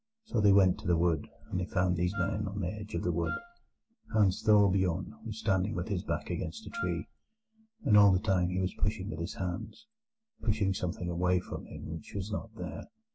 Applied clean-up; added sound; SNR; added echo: none; Wind instrument, woodwind instrument; 13 dB; none.